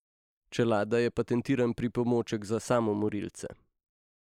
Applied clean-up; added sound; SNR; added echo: neural mask model Resemble Enhance denoiser.